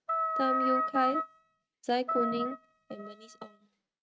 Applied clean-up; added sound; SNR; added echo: neural mask model RNNoise.